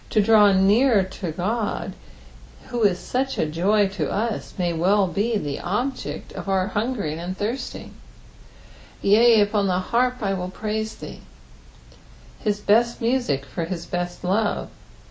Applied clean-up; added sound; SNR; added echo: none; none; none; none.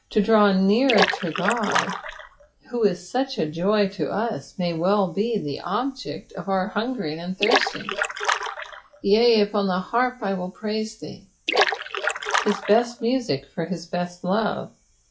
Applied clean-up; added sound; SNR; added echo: classical method log-MMSE.